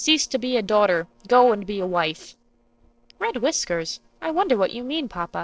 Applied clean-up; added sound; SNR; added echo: neural separator model SepFormer DNS4.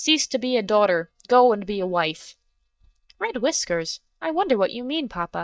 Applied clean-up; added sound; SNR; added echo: neural mask model DeepFilterNet 3.